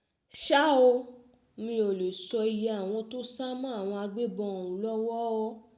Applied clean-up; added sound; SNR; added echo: none; none; none; none.